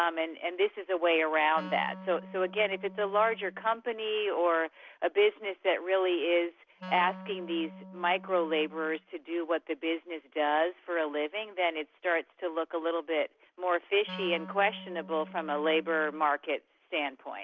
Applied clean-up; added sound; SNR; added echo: none; Wind instrument, woodwind instrument; 16 dB; none.